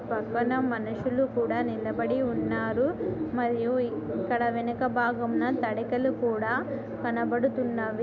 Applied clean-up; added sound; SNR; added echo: none; none; none; none.